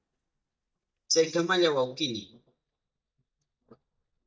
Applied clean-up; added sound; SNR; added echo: neural mask model DeepFilterNet 3.